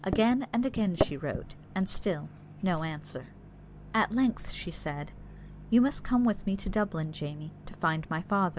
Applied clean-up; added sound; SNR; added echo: none; Microwave oven; 10 dB; none.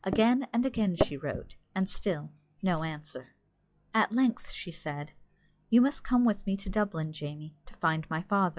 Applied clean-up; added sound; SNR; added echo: classical method log-MMSE.